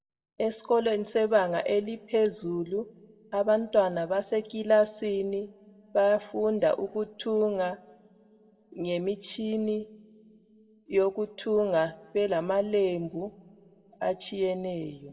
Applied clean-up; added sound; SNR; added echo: none; none; none; reverberation time 0.4 s.